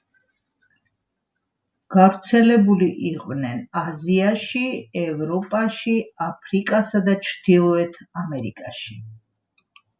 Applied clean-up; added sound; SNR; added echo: none; none; none; none.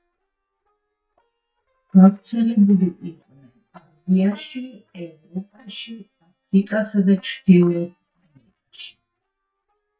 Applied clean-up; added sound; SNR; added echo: neural mask model DeepFilterNet 3.